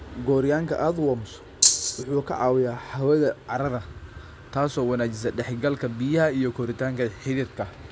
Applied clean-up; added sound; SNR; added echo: none; Rattle (instrument); -5 dB; none.